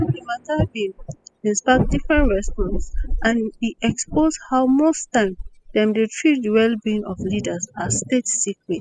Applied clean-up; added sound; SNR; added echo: classical method spectral subtraction.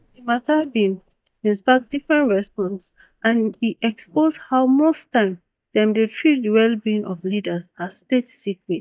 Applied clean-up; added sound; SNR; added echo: neural mask model DeepFilterNet 3.